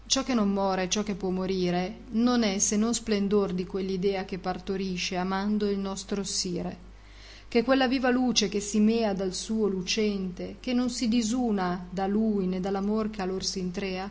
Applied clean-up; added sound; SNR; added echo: none; none; none; none.